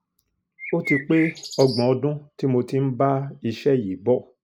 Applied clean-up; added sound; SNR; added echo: neural mask model Resemble Enhance denoiser.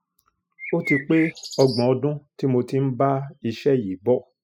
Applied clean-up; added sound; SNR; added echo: classical method spectral subtraction.